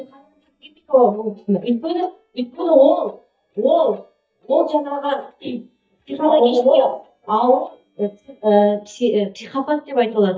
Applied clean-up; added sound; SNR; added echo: neural mask model DeepFilterNet 3.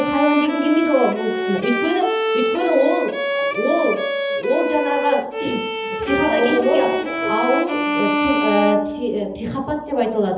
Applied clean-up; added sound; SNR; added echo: none; Bowed string instrument; 2 dB; reverberation time 0.7 s.